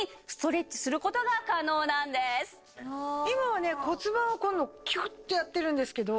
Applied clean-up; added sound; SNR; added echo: neural separator model SepFormer DNS4.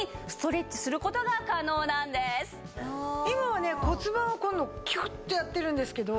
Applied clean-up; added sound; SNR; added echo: none; Bass drum / Thump, thud; 14 dB; none.